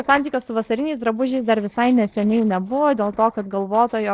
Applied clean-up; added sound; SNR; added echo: neural separator model SepFormer DNS4.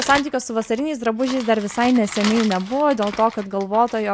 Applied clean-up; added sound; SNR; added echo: none; Crumpling, crinkling; 14 dB; none.